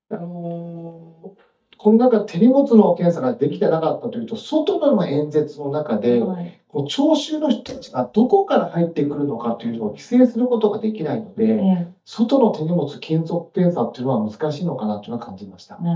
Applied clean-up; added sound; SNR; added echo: neural mask model DeepFilterNet 3.